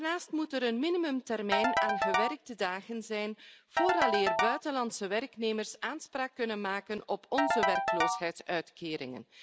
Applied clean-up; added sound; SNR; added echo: none; Ringtone / Keyboard (musical); -1 dB; none.